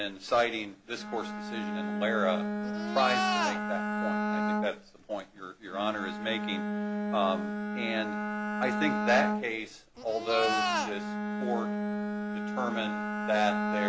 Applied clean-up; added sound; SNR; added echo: none; Bowed string instrument + Livestock, farm animals, working animals; -1 dB; none.